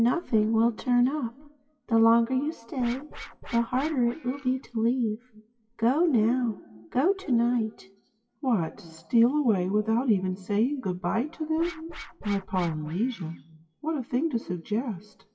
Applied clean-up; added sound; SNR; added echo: classical method WPE with log-MMSE.